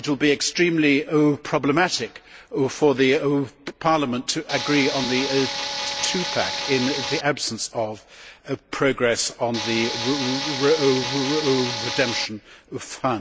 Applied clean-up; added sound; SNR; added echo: none; Tools; 5 dB; none.